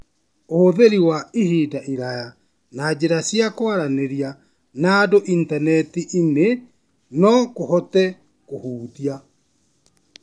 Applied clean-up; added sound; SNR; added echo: none; none; none; none.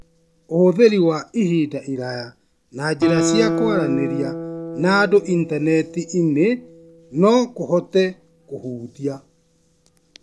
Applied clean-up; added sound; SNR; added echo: none; Guitar; 8 dB; none.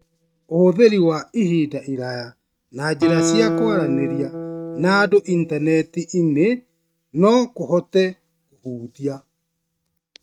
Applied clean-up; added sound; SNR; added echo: neural mask model RNNoise.